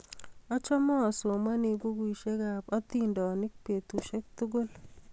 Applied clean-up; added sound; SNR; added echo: none; none; none; none.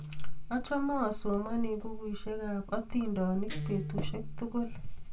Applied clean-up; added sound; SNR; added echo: none; Guitar; 14 dB; reverberation time 0.2 s.